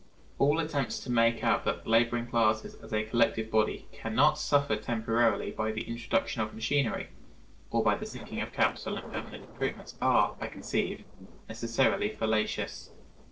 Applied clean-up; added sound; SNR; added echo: neural separator model SepFormer DNS4.